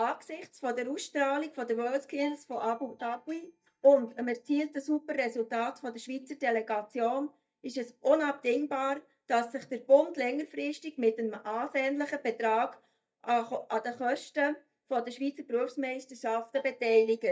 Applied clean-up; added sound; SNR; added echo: neural mask model DeepFilterNet 3.